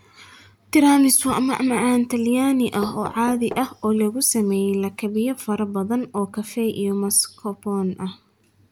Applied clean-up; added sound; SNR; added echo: none; Knock; 20 dB; none.